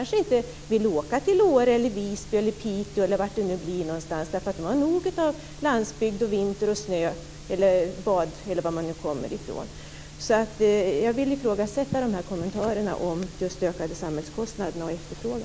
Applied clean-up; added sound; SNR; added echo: none; none; none; none.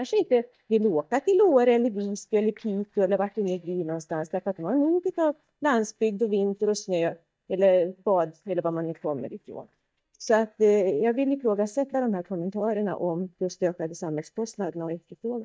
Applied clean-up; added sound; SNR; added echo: neural mask model DeepFilterNet 3.